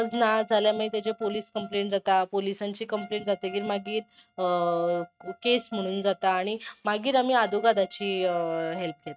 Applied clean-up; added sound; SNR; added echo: neural mask model RNNoise.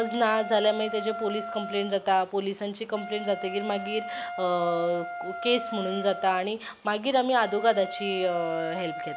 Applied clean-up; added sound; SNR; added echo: none; Wind instrument, woodwind instrument; 10 dB; none.